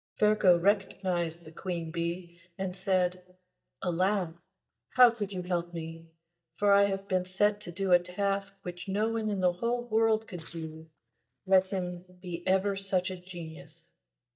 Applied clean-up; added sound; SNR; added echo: neural mask model DeepFilterNet 3.